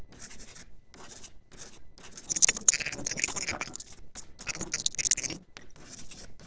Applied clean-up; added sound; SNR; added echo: neural separator model SepFormer DNS4.